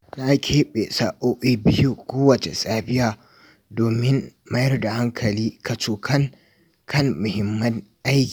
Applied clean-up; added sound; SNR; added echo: none; none; none; none.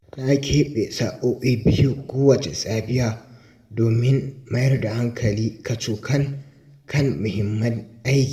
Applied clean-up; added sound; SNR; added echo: none; none; none; reverberation time 0.7 s.